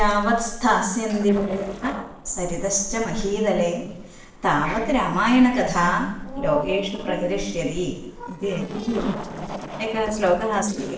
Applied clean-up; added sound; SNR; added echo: neural separator model SepFormer DNS4.